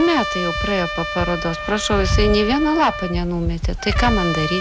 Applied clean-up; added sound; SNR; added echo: none; Trumpet; 8 dB; none.